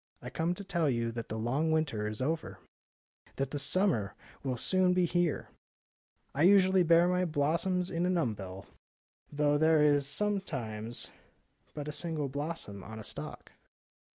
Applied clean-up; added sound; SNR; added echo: none; none; none; none.